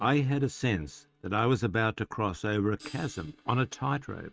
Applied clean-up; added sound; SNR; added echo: neural mask model RNNoise.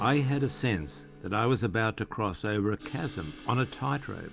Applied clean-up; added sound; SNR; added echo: none; Crash cymbal + Guitar; 18 dB; none.